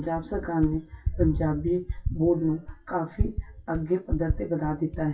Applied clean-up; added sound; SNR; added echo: classical method WPE with log-MMSE.